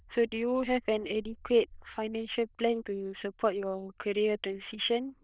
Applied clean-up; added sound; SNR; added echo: neural diffusion model UNIVERSE++.